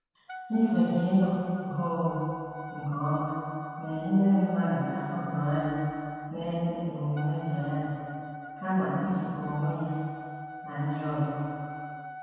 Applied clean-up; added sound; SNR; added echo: none; Wind instrument, woodwind instrument; 13 dB; reverberation time 2.1 s.